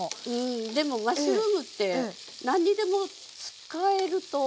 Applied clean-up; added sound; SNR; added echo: none; none; none; none.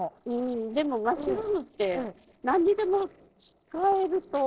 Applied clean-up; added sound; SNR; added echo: neural separator model SepFormer DNS4.